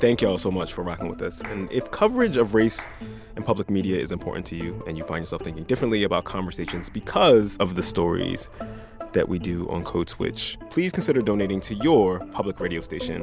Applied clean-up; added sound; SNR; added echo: none; Clapping + Wind; 19 dB; none.